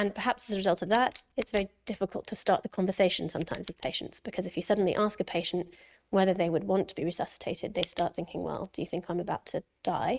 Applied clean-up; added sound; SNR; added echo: neural mask model RNNoise.